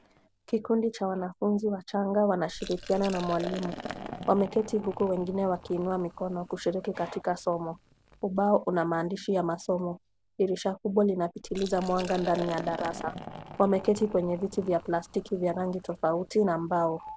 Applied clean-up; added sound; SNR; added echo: none; Liquid; 16 dB; none.